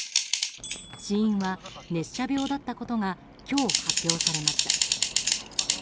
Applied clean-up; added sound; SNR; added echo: none; Typing; -1 dB; none.